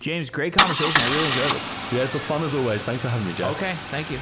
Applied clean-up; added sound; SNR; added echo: none; Idling / Engine starting / Car; 1 dB; none.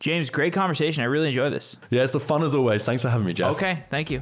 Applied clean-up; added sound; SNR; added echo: none; none; none; none.